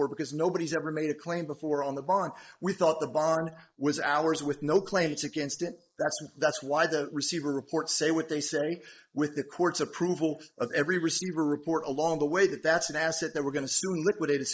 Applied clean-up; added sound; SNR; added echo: neural mask model Resemble Enhance denoiser.